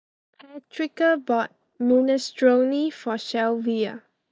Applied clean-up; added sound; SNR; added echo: neural mask model DeepFilterNet 3.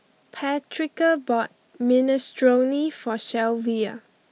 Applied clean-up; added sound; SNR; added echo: none; none; none; none.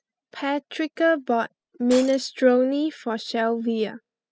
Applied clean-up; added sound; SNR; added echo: classical method spectral subtraction.